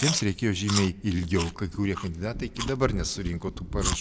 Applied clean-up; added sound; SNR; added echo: none; Chewing, mastication; 9 dB; none.